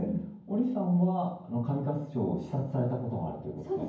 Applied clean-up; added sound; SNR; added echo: none; none; none; reverberation time 0.9 s.